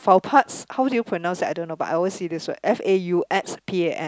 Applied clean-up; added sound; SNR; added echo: none; none; none; none.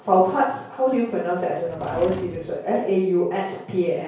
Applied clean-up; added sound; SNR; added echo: none; Drawer open or close; 16 dB; reverberation time 0.6 s.